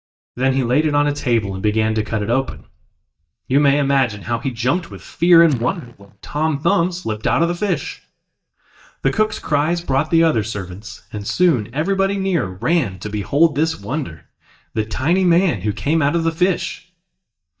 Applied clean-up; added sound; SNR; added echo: neural mask model DeepFilterNet 3.